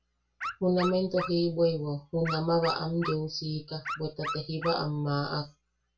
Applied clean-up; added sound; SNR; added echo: none; Dog; 9 dB; reverberation time 0.2 s.